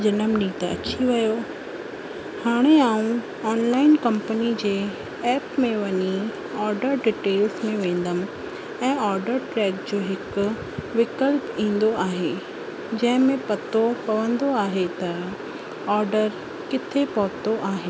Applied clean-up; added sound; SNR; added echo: none; none; none; none.